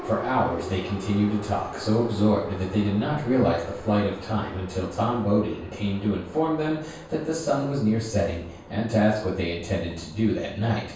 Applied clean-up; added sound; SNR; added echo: none; Subway, metro, underground; 15 dB; reverberation time 0.7 s.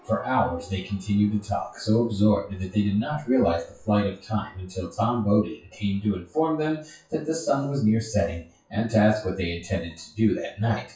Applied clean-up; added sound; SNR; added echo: classical method WPE with log-MMSE.